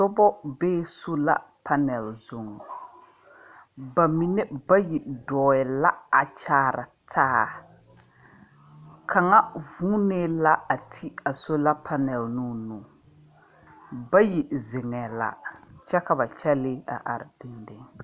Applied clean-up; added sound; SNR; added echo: none; none; none; none.